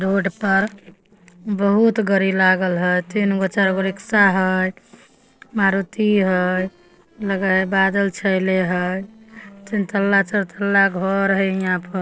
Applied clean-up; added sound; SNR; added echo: neural separator model SepFormer DNS4.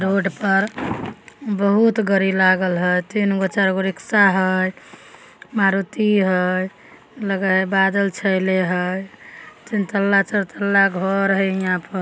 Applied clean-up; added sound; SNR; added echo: none; none; none; none.